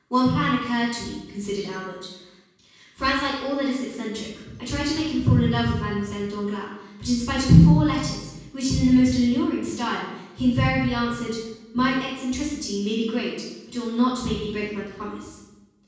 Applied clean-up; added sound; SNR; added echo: none; none; none; reverberation time 1.2 s.